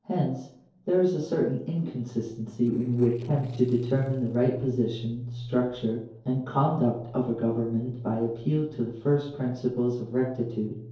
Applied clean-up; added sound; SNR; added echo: neural separator model SepFormer DNS4.